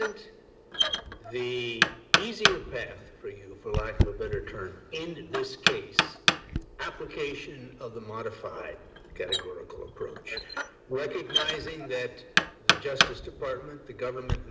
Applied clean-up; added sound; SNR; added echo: none; Knock; -5 dB; reverberation time 2.7 s.